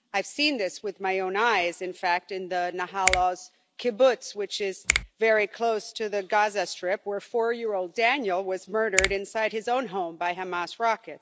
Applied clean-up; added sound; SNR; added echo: none; Finger snapping; 6 dB; none.